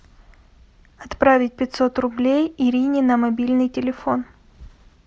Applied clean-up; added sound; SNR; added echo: none; none; none; none.